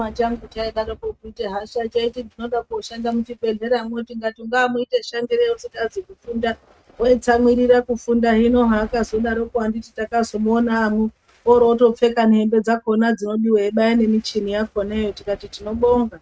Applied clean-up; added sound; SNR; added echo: neural mask model RNNoise.